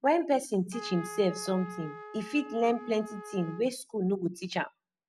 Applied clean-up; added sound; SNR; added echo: none; Trumpet; 14 dB; none.